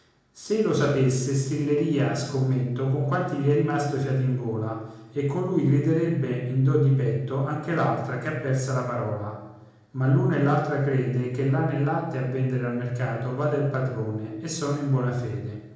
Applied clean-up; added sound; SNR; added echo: none; none; none; reverberation time 1.0 s.